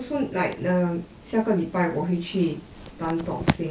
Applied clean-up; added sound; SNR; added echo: none; none; none; none.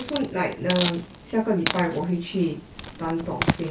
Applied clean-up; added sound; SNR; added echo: none; Hiss; 9 dB; none.